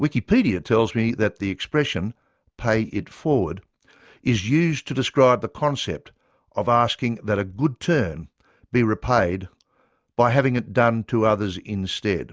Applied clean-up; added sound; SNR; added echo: none; none; none; none.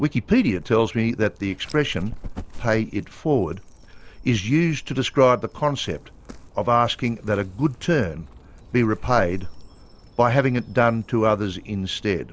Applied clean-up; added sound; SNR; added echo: none; Dog; 15 dB; none.